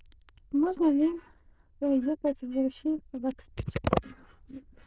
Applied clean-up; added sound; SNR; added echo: neural diffusion model UNIVERSE++.